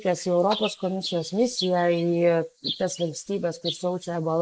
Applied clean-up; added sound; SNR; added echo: neural mask model Resemble Enhance denoiser.